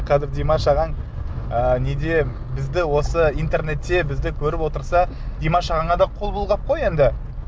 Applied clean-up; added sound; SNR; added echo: none; none; none; none.